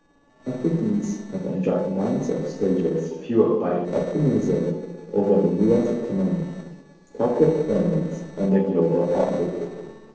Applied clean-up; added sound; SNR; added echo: neural separator model SepFormer DNS4.